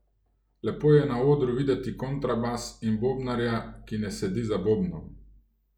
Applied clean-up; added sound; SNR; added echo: none; none; none; none.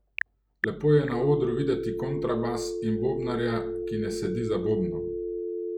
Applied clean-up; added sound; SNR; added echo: none; Telephone; 4 dB; none.